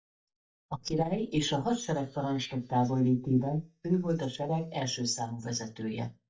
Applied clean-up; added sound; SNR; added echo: neural mask model DeepFilterNet 3.